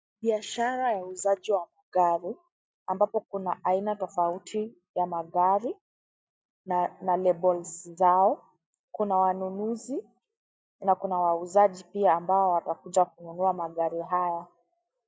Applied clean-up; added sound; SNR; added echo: neural mask model DeepFilterNet 3.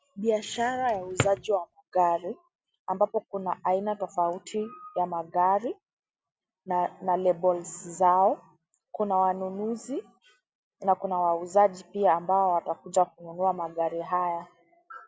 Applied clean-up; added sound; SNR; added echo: none; Drawer open or close; 8 dB; none.